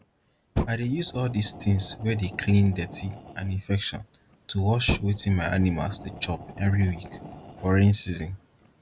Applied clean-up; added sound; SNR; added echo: none; Fire; 13 dB; none.